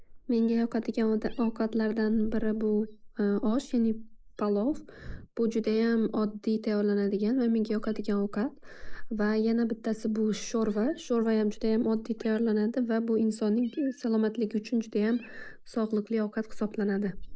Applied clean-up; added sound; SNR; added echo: neural mask model Resemble Enhance denoiser.